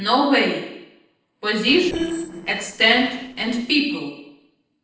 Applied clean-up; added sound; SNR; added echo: neural separator model SepFormer DNS4.